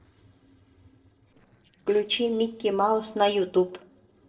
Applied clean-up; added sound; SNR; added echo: neural separator model SepFormer DNS4.